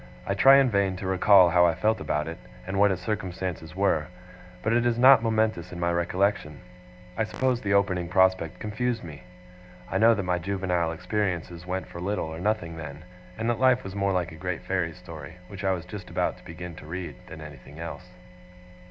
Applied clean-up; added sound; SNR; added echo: none; Fart; 15 dB; none.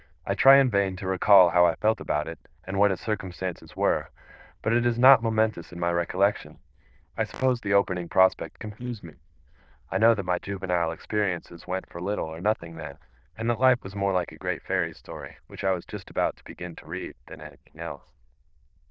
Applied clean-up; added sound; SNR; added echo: neural diffusion model UNIVERSE++.